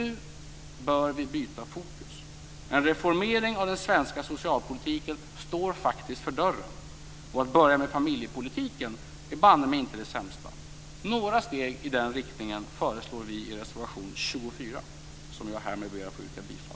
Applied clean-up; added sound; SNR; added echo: none; none; none; none.